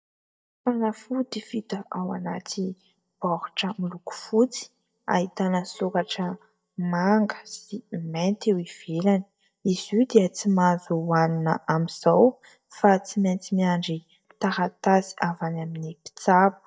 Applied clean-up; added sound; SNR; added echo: neural mask model DeepFilterNet 3.